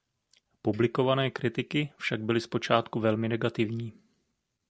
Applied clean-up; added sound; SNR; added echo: none; none; none; none.